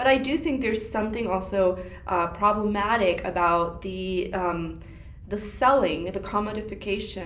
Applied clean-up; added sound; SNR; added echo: none; Wind / Boat, Water vehicle; 17 dB; reverberation time 0.5 s.